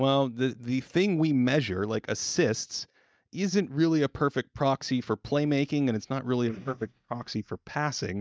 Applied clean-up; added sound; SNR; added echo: neural mask model DeepFilterNet 3.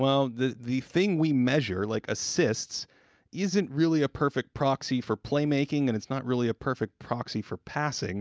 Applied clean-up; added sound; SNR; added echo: none; none; none; none.